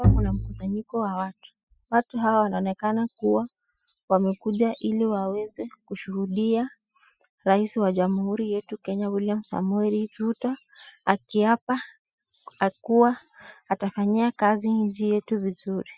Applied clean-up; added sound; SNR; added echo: classical method spectral subtraction.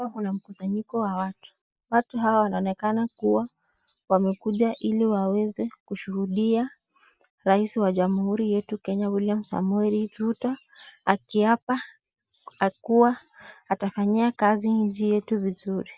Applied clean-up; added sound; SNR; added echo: neural mask model Resemble Enhance denoiser.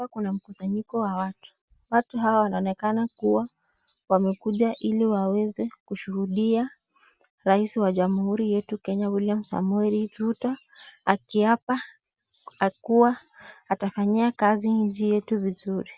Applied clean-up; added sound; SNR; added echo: none; none; none; none.